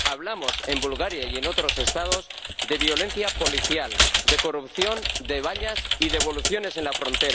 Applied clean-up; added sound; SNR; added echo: none; Computer keyboard; -2 dB; none.